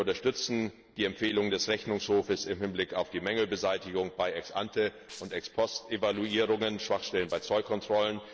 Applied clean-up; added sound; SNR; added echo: neural separator model SepFormer DNS4.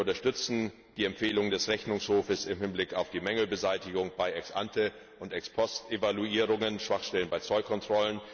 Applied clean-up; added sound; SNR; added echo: none; none; none; none.